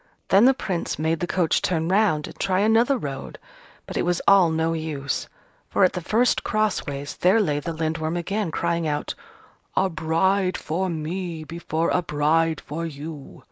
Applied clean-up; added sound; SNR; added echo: neural mask model Resemble Enhance denoiser.